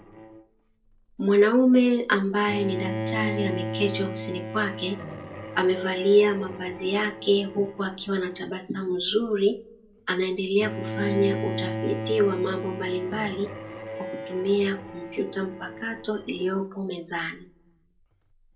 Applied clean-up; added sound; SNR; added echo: none; Bowed string instrument; 10 dB; reverberation time 0.2 s.